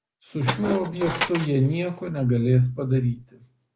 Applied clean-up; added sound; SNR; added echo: none; Tools; 5 dB; none.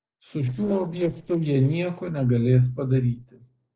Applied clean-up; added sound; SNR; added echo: neural separator model SepFormer DNS4.